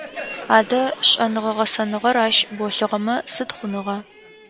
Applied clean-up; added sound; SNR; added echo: none; Crowd; 17 dB; none.